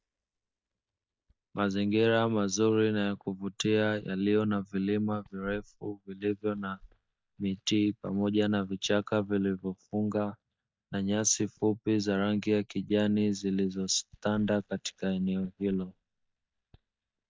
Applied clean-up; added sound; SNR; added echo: neural mask model DeepFilterNet 3.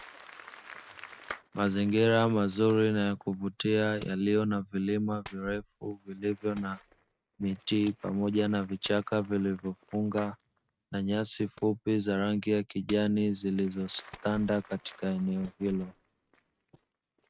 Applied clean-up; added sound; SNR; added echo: neural mask model RNNoise.